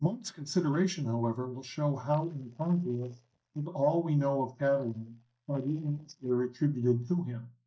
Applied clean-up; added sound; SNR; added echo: neural mask model DeepFilterNet 3.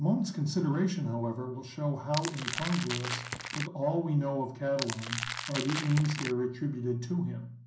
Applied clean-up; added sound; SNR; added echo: none; Crackle; 6 dB; reverberation time 0.6 s.